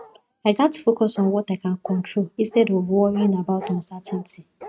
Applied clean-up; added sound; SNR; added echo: neural mask model RNNoise.